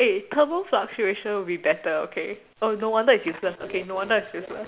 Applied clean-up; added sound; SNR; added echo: none; none; none; none.